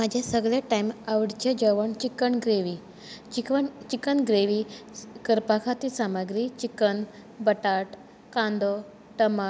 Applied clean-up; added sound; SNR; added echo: none; none; none; none.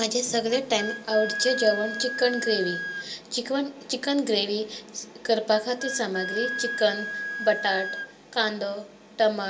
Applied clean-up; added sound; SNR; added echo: none; Wind instrument, woodwind instrument; 8 dB; reverberation time 0.2 s.